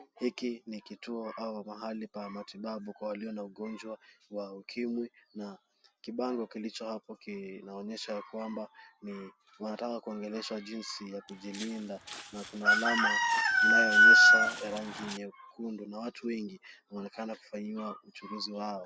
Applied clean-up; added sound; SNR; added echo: none; Walk, footsteps; 15 dB; none.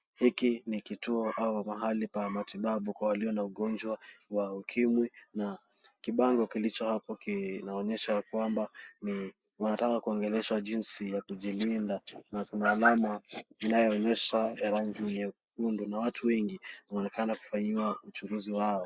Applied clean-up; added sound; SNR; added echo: neural mask model Resemble Enhance denoiser.